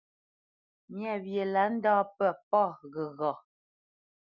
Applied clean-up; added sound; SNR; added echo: none; none; none; none.